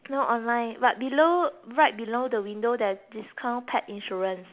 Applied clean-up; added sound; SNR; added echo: none; none; none; none.